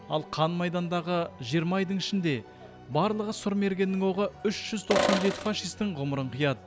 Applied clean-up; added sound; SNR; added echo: none; Sink (filling or washing); 1 dB; none.